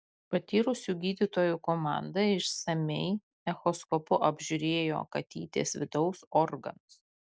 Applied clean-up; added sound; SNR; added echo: none; none; none; none.